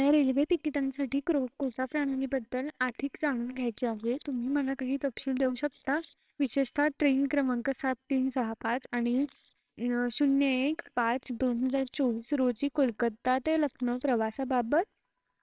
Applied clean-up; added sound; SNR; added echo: neural separator model SepFormer WHAMR!.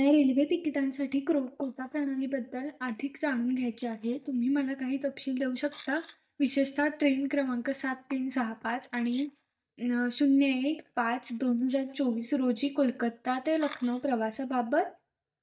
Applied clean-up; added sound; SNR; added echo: neural mask model DeepFilterNet 3.